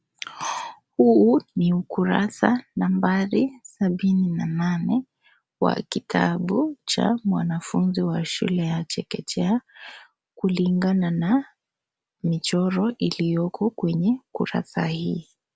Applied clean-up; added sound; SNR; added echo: none; none; none; none.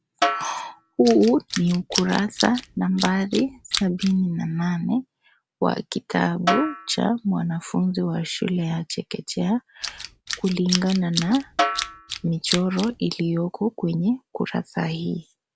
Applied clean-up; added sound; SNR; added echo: none; Tools + Snare drum; 6 dB; none.